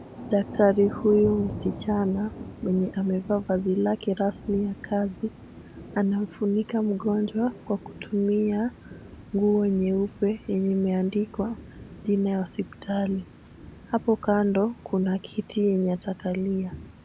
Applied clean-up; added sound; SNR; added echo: none; Thunder / Rain; 16 dB; none.